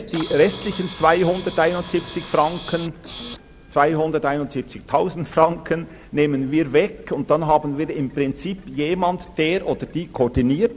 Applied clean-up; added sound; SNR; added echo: none; Camera; 14 dB; none.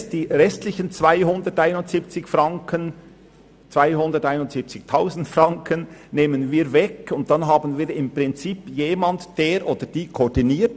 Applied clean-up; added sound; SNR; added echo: none; none; none; none.